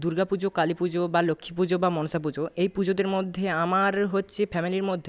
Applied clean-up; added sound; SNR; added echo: none; none; none; none.